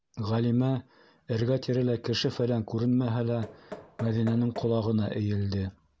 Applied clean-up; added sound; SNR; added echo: none; Knock; 19 dB; none.